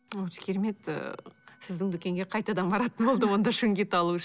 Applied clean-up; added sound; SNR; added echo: none; none; none; none.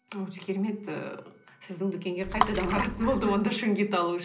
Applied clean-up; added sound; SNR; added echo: none; Water / Splash, splatter; 3 dB; reverberation time 0.5 s.